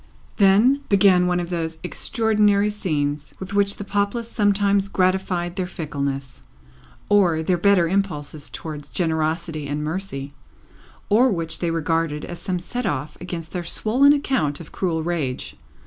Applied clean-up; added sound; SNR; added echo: none; none; none; none.